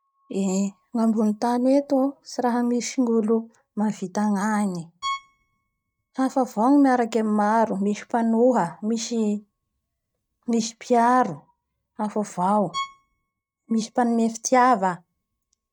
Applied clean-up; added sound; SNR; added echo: neural mask model RNNoise.